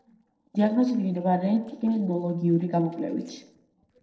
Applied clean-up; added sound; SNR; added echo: neural separator model SepFormer DNS4.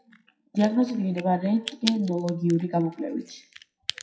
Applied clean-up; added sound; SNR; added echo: classical method WPE with log-MMSE.